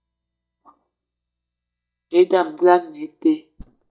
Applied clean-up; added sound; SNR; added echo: neural mask model DeepFilterNet 3.